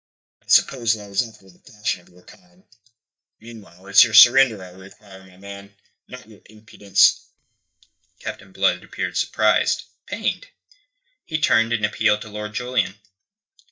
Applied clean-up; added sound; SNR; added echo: neural mask model DeepFilterNet 3.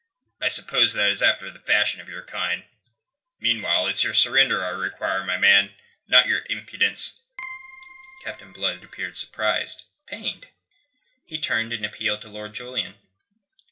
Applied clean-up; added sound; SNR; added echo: none; Keyboard (musical); 17 dB; reverberation time 0.2 s.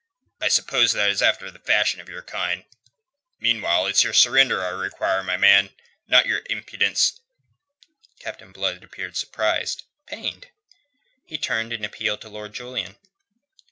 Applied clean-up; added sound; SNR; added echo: none; none; none; none.